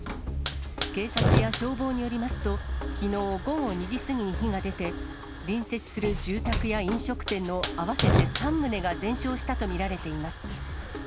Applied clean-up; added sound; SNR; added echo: none; Hiss / Fire; 0 dB; none.